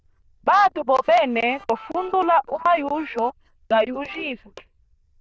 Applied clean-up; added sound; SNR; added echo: neural diffusion model UNIVERSE++.